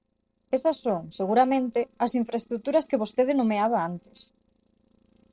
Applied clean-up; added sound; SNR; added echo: neural separator model SepFormer DNS4.